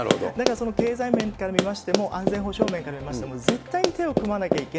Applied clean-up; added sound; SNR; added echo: none; Run; 0 dB; none.